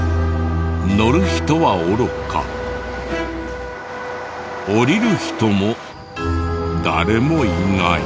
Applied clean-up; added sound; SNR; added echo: none; Bowed string instrument; 15 dB; none.